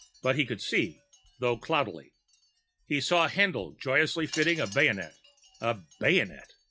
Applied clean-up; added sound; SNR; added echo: classical method log-MMSE.